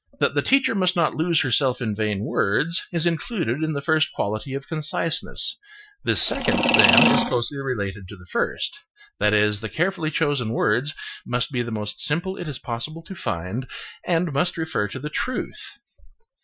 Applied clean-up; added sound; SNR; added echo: classical method Wiener filter.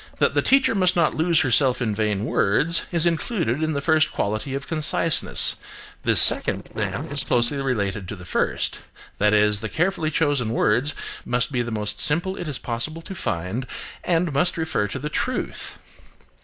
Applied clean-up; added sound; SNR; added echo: neural separator model SepFormer DNS4.